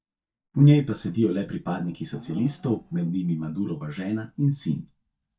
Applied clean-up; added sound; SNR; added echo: neural mask model DeepFilterNet 3.